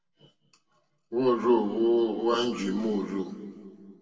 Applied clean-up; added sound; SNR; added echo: none; none; none; reverberation time 2.0 s.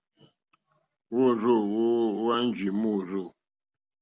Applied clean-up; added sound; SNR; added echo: none; none; none; none.